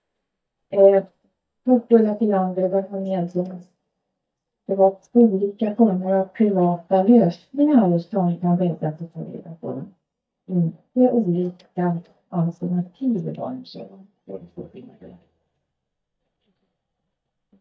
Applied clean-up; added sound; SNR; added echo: neural mask model DeepFilterNet 3.